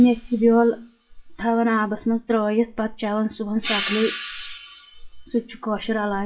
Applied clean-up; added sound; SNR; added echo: classical method WPE with log-MMSE.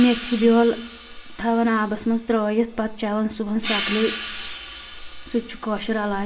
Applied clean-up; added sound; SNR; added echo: none; Hi-hat; 9 dB; reverberation time 0.4 s.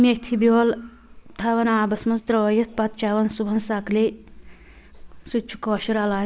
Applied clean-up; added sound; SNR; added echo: none; none; none; none.